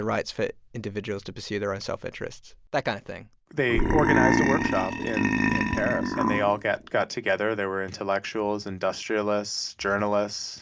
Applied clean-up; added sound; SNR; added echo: none; Burping, eructation; -4 dB; none.